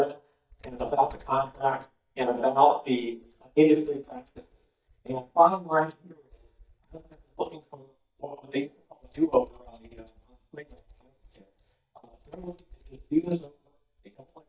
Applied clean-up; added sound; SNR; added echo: neural mask model DeepFilterNet 3.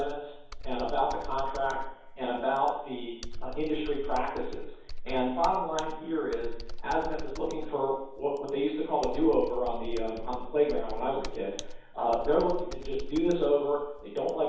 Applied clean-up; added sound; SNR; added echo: none; Computer keyboard; 6 dB; reverberation time 2.2 s.